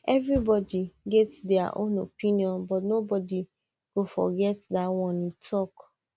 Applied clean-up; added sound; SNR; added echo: none; Bass drum; 18 dB; none.